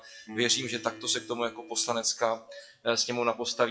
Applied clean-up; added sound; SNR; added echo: classical method WPE with log-MMSE.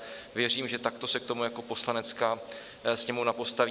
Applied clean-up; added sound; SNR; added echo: none; none; none; none.